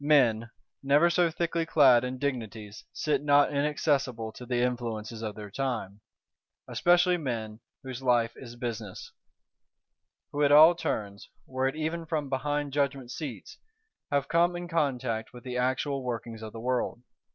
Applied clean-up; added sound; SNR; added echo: none; none; none; none.